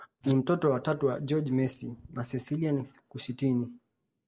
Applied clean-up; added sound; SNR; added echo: neural mask model Resemble Enhance denoiser.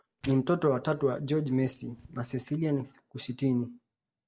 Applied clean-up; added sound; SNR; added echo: neural mask model DeepFilterNet 3.